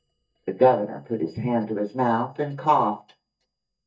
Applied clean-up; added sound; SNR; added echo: neural mask model DeepFilterNet 3.